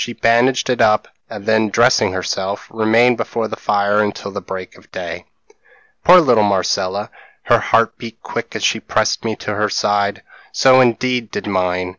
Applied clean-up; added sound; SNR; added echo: none; none; none; none.